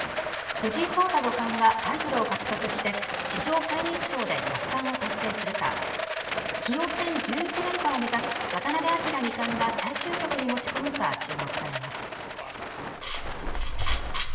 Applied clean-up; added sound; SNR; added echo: none; Rattle; 2 dB; reverberation time 1.1 s.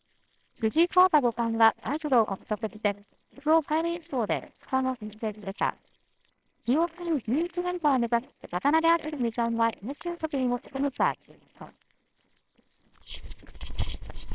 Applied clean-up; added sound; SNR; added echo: neural separator model SepFormer WHAMR!.